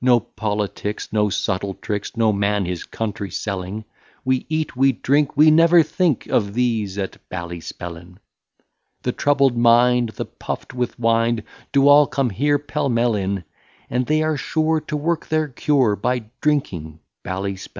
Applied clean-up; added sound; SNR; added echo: none; none; none; none.